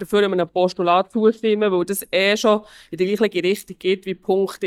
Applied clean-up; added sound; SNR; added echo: neural mask model DeepFilterNet 3.